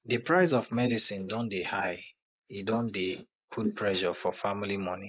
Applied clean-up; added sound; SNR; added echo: neural mask model Resemble Enhance denoiser.